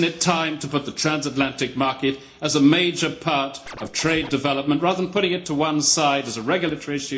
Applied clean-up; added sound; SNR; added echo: none; Scratching (performance technique); 15 dB; reverberation time 0.4 s.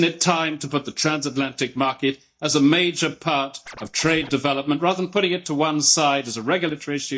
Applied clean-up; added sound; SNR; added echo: neural mask model DeepFilterNet 3.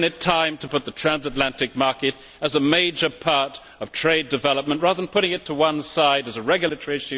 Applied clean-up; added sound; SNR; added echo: none; none; none; none.